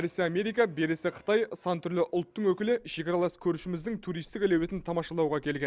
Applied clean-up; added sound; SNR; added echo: none; none; none; none.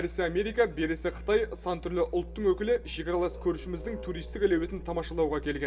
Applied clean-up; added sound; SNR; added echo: none; Musical instrument; 12 dB; reverberation time 0.3 s.